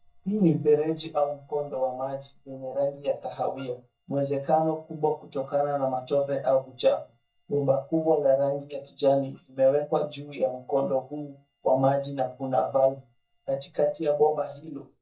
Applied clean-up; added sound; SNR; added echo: neural mask model DeepFilterNet 3.